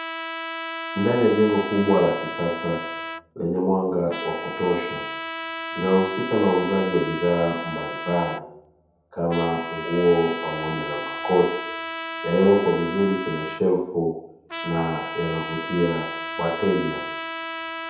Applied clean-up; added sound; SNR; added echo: none; Trumpet; 8 dB; reverberation time 0.8 s.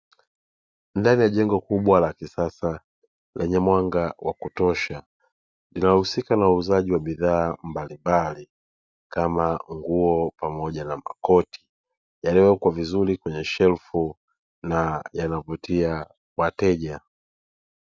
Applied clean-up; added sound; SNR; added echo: none; none; none; none.